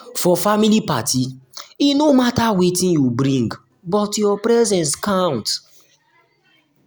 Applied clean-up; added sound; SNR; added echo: none; none; none; none.